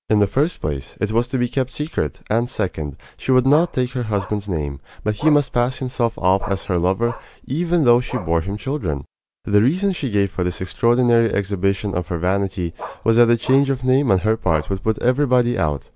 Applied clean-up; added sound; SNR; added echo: none; Bark; 18 dB; none.